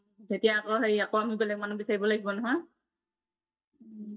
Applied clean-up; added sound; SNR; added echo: neural mask model DeepFilterNet 3.